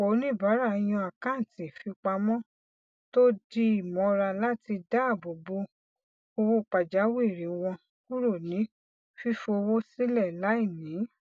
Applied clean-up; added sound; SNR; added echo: none; none; none; none.